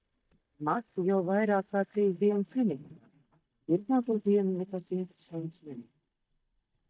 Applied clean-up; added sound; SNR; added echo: neural mask model DeepFilterNet 3.